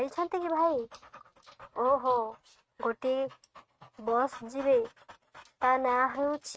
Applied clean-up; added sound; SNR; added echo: neural mask model RNNoise.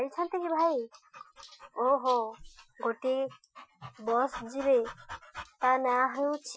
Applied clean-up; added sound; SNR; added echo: classical method Wiener filter.